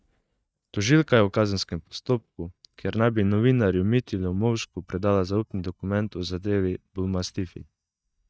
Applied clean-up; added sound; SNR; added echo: neural mask model DeepFilterNet 3.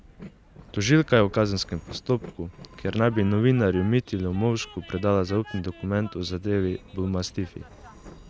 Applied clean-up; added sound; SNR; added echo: none; Train; 20 dB; none.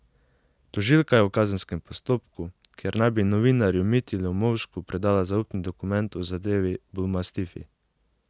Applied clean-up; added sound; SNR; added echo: none; none; none; none.